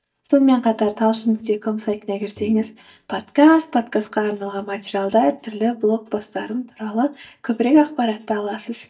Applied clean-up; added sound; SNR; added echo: neural mask model DeepFilterNet 3.